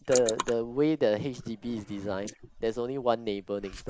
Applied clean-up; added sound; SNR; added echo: neural mask model Resemble Enhance denoiser.